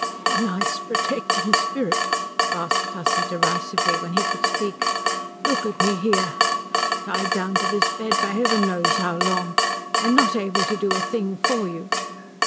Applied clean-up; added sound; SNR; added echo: none; Drip / Water tap, faucet; -4 dB; none.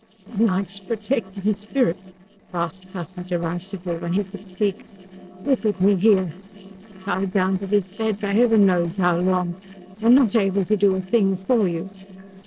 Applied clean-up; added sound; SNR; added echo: neural separator model SepFormer DNS4.